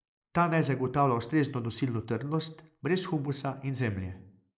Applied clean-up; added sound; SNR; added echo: neural mask model Resemble Enhance denoiser.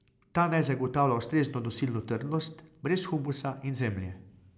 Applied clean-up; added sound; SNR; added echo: none; none; none; none.